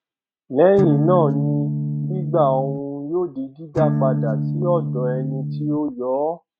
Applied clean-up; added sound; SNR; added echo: neural mask model RNNoise.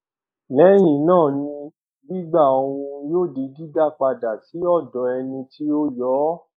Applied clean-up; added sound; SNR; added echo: neural mask model Resemble Enhance denoiser.